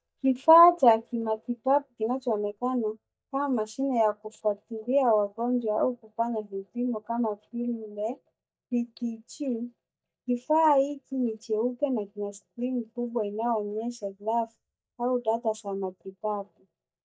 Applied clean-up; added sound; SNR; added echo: neural mask model DeepFilterNet 3.